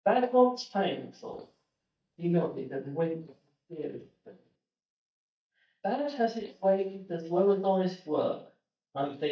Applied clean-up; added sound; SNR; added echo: neural mask model DeepFilterNet 3.